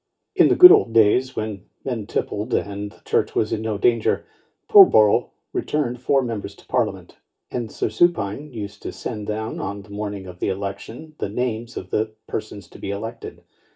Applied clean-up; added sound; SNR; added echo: none; none; none; reverberation time 0.2 s.